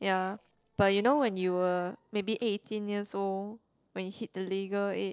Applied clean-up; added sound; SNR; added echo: neural separator model SepFormer DNS4.